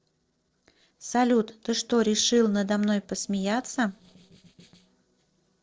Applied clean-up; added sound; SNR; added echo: neural separator model SepFormer DNS4.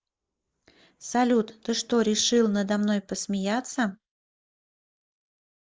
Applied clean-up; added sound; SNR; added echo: neural mask model Resemble Enhance denoiser.